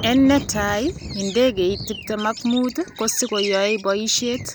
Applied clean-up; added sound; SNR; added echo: none; Thunder; 15 dB; none.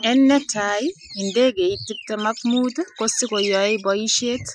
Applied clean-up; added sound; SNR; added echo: classical method Wiener filter.